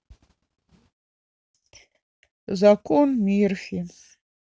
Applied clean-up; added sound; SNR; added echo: none; none; none; none.